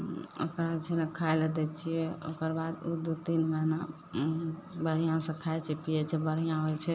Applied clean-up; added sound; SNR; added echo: none; none; none; none.